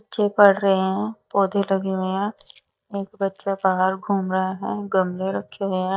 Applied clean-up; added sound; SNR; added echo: neural mask model DeepFilterNet 3.